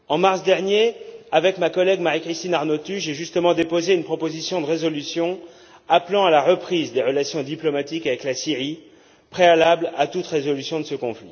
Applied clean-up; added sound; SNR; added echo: none; none; none; none.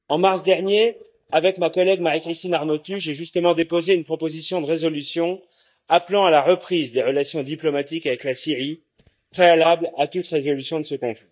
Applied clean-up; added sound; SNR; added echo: neural mask model DeepFilterNet 3.